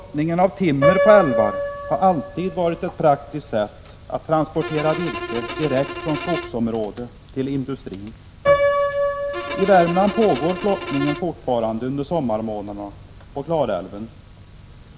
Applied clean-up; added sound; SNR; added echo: none; Bowed string instrument + Piano; 5 dB; none.